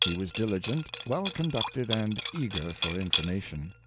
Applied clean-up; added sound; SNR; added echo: none; Liquid; 1 dB; none.